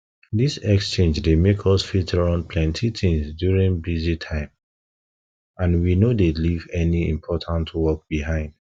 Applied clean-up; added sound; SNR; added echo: none; none; none; none.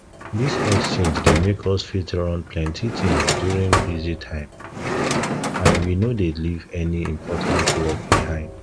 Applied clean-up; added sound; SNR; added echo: none; Drawer open or close; 0 dB; none.